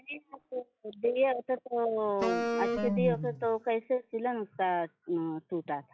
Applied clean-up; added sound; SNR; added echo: classical method log-MMSE.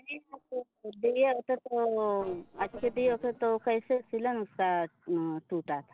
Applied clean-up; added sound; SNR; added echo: neural separator model SepFormer DNS4.